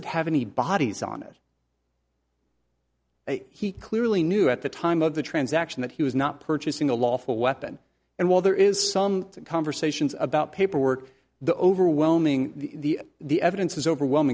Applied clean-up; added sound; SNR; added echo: none; none; none; none.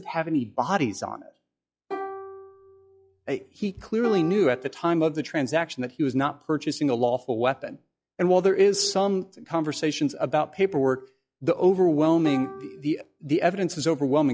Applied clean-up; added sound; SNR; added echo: classical method log-MMSE.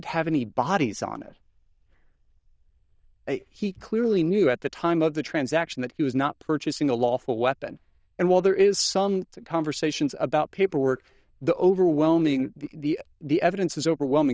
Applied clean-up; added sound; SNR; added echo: neural diffusion model UNIVERSE++.